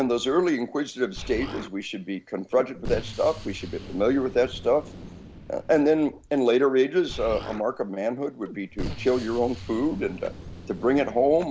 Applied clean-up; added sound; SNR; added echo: none; Explosion; 14 dB; none.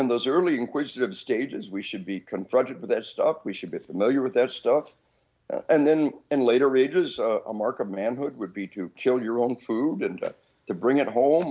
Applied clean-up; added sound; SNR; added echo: none; none; none; none.